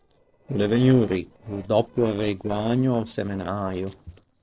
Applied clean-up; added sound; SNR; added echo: neural separator model SepFormer DNS4.